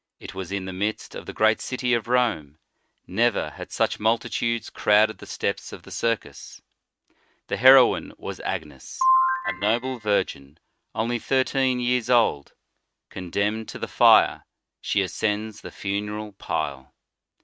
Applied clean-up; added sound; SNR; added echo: neural mask model RNNoise.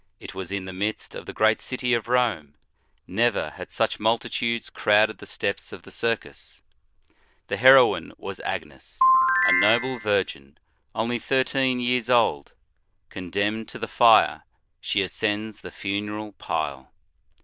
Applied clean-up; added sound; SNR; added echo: neural diffusion model UNIVERSE++.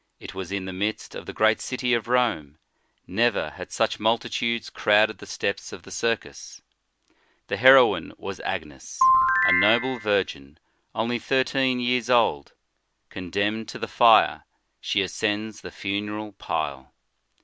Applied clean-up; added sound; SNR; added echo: none; Ringtone / Chime; -4 dB; none.